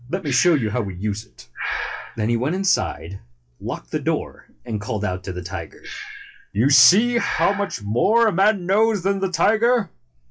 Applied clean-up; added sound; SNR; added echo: classical method log-MMSE.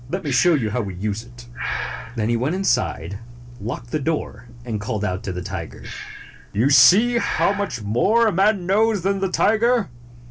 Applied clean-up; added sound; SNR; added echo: none; Breathing; 15 dB; none.